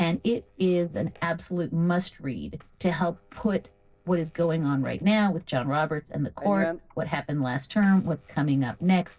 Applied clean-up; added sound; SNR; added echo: neural separator model SepFormer DNS4.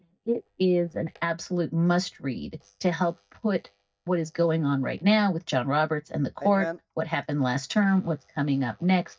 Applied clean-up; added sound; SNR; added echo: neural mask model DeepFilterNet 3.